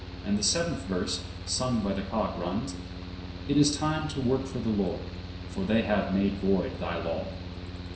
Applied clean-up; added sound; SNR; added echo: none; Mechanical fan; 9 dB; reverberation time 0.7 s.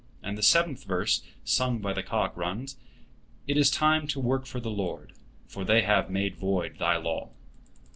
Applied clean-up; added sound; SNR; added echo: none; none; none; none.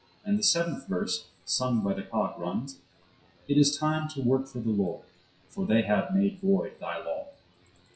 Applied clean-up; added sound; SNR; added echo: classical method WPE with log-MMSE.